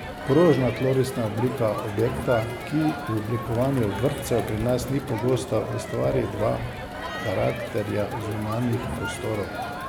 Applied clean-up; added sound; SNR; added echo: none; Crowd; 7 dB; none.